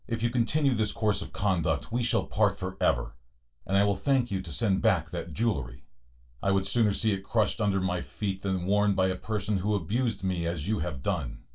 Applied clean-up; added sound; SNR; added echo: none; none; none; reverberation time 0.2 s.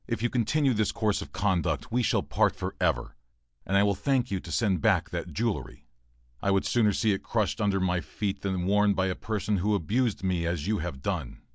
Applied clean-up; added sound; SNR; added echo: none; none; none; none.